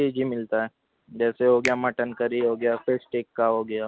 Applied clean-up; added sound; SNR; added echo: none; Finger snapping; 15 dB; none.